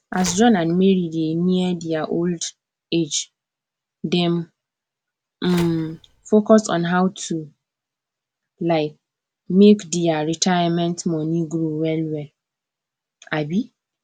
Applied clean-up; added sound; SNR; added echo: none; Telephone; 18 dB; none.